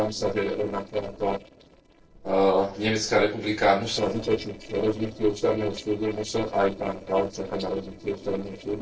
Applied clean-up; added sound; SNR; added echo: neural separator model SepFormer DNS4.